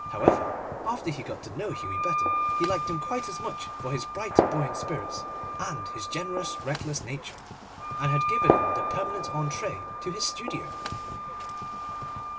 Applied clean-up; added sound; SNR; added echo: none; Gunshot, gunfire + Wind instrument, woodwind instrument; -4 dB; none.